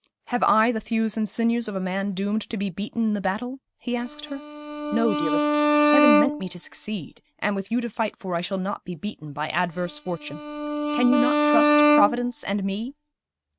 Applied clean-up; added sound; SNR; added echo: neural mask model RNNoise.